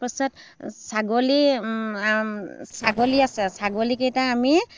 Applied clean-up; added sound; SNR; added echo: neural separator model SepFormer DNS4.